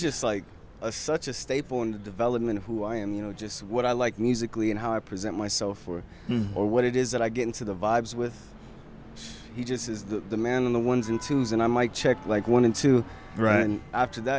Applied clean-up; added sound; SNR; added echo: none; none; none; none.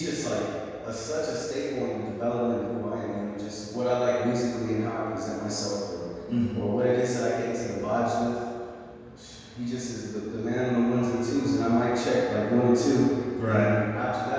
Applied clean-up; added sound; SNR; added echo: none; none; none; reverberation time 1.9 s.